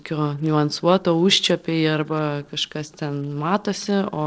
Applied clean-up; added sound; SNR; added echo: neural separator model SepFormer DNS4.